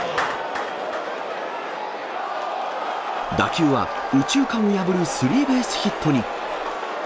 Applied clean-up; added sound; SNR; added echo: none; Clapping; 16 dB; none.